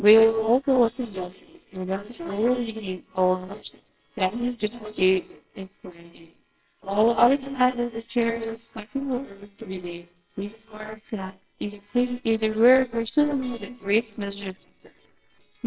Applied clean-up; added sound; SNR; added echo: neural separator model SepFormer WHAMR!.